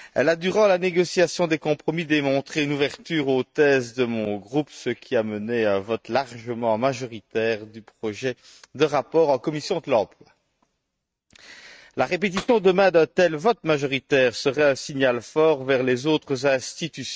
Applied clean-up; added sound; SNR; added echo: neural mask model RNNoise.